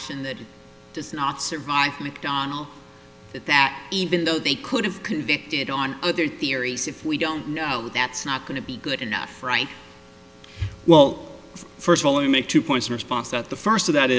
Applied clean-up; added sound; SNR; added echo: none; none; none; none.